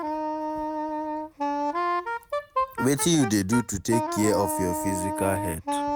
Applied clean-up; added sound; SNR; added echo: none; Wind instrument, woodwind instrument; 1 dB; none.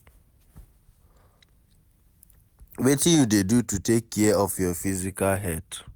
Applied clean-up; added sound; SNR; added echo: none; none; none; none.